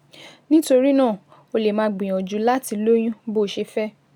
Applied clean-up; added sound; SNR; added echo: none; none; none; none.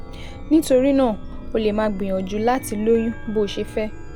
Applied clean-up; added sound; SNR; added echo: none; Chime; 11 dB; none.